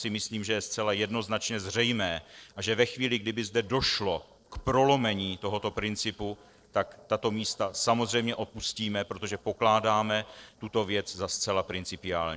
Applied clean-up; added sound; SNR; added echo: neural separator model SepFormer DNS4.